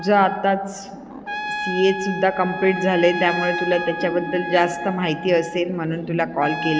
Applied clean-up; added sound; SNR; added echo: none; Trumpet; 9 dB; none.